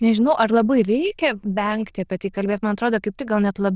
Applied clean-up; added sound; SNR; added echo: neural diffusion model UNIVERSE++.